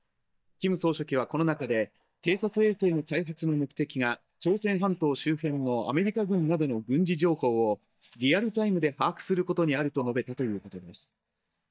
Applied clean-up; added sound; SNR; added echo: neural mask model DeepFilterNet 3.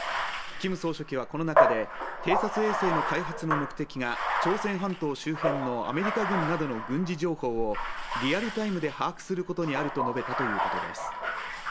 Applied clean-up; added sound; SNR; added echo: none; Bathtub (filling or washing); 0 dB; none.